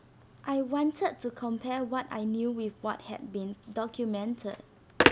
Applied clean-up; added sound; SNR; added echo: none; Telephone; 2 dB; none.